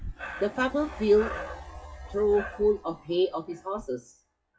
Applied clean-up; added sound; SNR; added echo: classical method WPE with log-MMSE.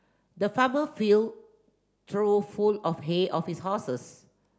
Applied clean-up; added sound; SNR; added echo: none; none; none; none.